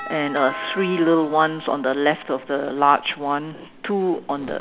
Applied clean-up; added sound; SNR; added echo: none; Doorbell; 16 dB; none.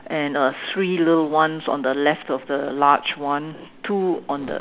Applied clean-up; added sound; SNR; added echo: none; none; none; none.